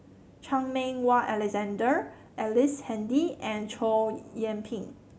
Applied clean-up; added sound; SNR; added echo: none; none; none; none.